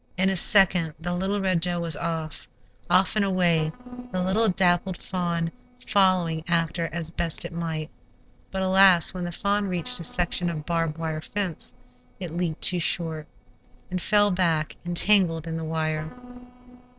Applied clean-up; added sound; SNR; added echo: neural separator model SepFormer DNS4.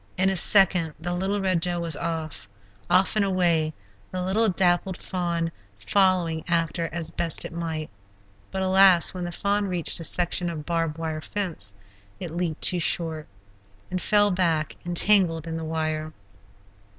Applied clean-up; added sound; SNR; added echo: none; none; none; none.